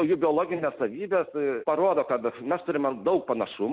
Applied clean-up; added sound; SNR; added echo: none; none; none; none.